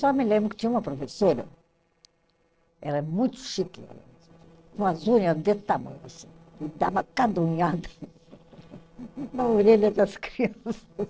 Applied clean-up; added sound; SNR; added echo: neural separator model SepFormer DNS4.